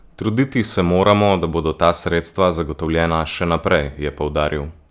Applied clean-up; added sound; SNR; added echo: none; none; none; none.